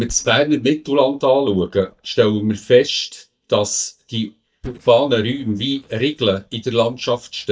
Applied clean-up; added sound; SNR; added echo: neural mask model DeepFilterNet 3.